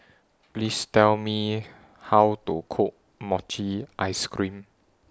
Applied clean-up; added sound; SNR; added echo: none; none; none; none.